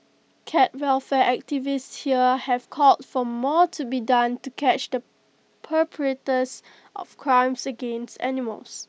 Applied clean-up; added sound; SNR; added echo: none; none; none; none.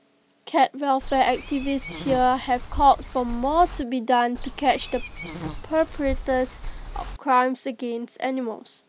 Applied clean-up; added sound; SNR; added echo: none; Walk, footsteps / Insect; 10 dB; none.